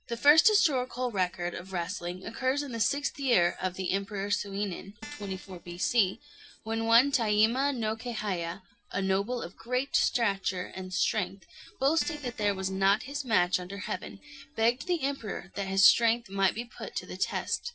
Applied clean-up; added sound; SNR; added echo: neural separator model SepFormer DNS4.